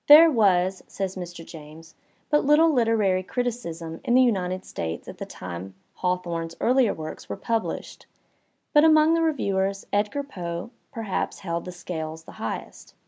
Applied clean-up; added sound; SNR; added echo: none; none; none; none.